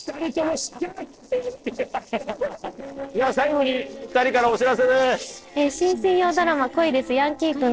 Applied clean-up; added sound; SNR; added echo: neural separator model SepFormer DNS4.